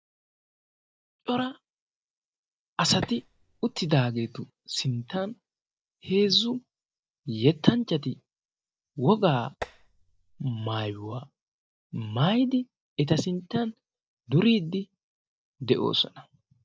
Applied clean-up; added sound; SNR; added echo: neural mask model DeepFilterNet 3.